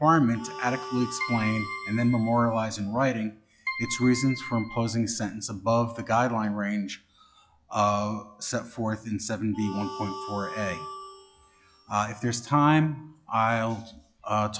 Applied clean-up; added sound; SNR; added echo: classical method log-MMSE.